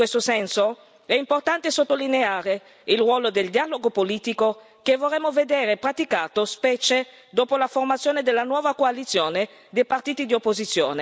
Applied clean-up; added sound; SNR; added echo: none; none; none; none.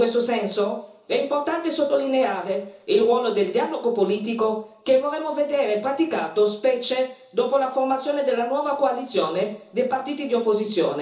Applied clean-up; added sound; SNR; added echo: none; none; none; reverberation time 0.8 s.